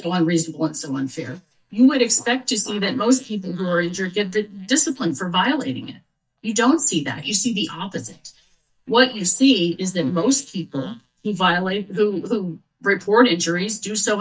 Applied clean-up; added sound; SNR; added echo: neural mask model DeepFilterNet 3.